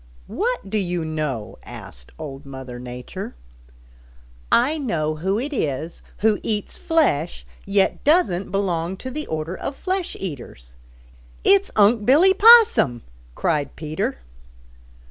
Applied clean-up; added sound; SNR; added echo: none; none; none; none.